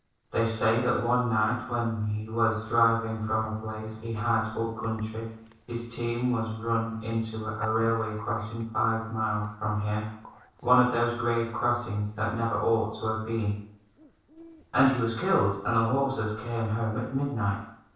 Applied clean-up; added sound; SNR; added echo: neural separator model SepFormer DNS4.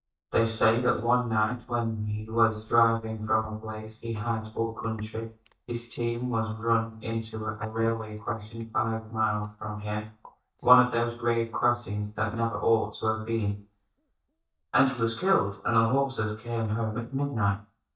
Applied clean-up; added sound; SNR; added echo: neural mask model DeepFilterNet 3.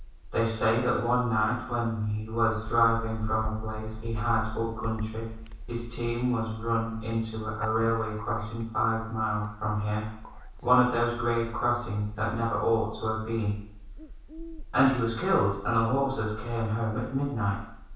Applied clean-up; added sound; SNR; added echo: none; Bird; 11 dB; reverberation time 0.7 s.